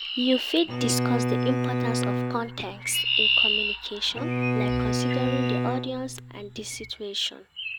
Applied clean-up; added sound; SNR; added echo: none; Chirp, tweet + Bowed string instrument; -4 dB; none.